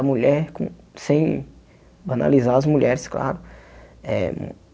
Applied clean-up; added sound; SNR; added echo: none; none; none; none.